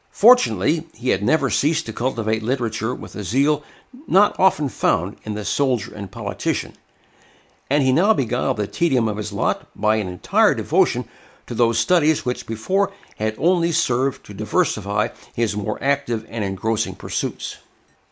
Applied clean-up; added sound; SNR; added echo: none; none; none; none.